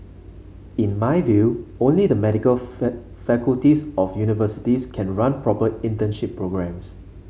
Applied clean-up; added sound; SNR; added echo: none; none; none; none.